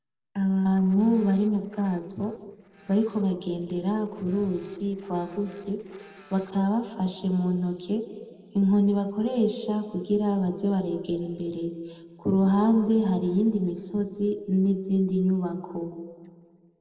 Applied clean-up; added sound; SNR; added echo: neural separator model SepFormer DNS4.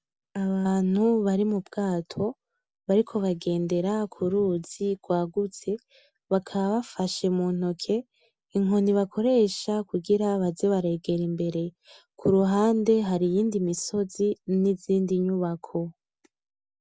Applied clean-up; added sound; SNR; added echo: none; none; none; none.